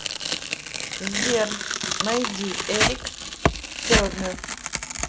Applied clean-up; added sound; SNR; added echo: none; Tearing; -3 dB; none.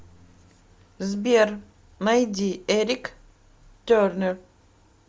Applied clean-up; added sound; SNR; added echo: none; none; none; none.